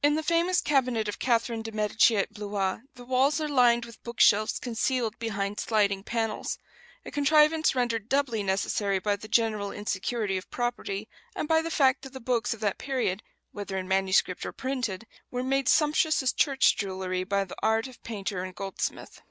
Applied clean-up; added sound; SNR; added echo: none; none; none; none.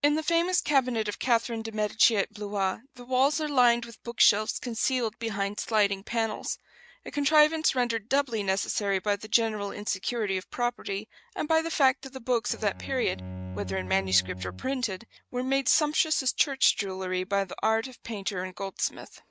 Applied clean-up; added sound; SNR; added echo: neural mask model RNNoise.